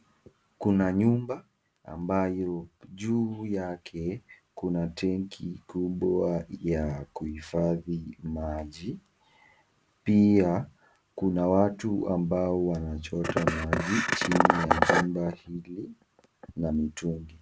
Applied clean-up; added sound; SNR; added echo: none; none; none; none.